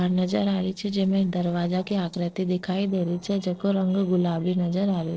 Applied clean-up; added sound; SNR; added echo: neural separator model SepFormer DNS4.